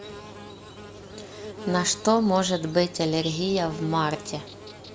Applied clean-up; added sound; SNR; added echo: none; Buzz / Bird; 14 dB; none.